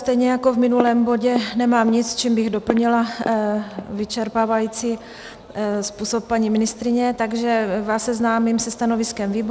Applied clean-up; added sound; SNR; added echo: none; Walk, footsteps; 12 dB; none.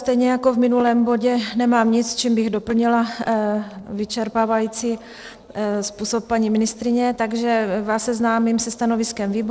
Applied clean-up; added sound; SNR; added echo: neural separator model SepFormer DNS4.